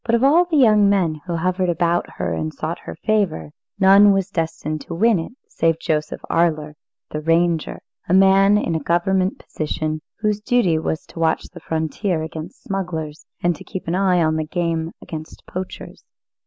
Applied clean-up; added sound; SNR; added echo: neural mask model Resemble Enhance denoiser.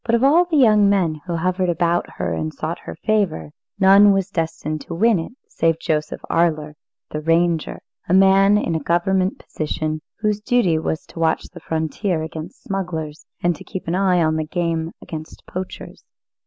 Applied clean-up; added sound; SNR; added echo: none; none; none; none.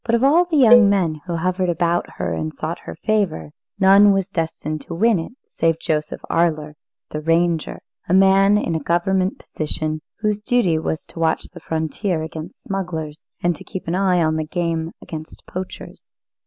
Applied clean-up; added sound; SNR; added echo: none; Cowbell; 3 dB; none.